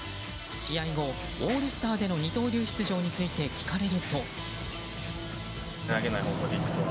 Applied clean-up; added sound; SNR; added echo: none; Mechanisms; 20 dB; none.